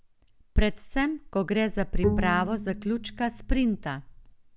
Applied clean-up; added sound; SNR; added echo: none; Bowed string instrument; 5 dB; none.